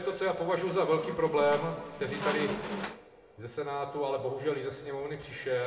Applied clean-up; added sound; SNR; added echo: none; Squeak; 8 dB; reverberation time 0.9 s.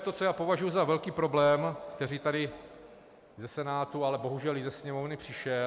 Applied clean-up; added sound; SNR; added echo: none; none; none; none.